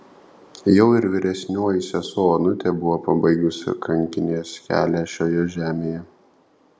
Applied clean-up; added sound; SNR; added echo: none; none; none; none.